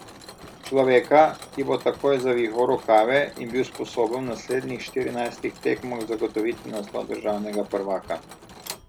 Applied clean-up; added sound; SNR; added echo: none; Mechanisms; 19 dB; none.